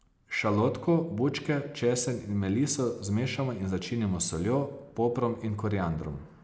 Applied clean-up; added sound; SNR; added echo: none; none; none; none.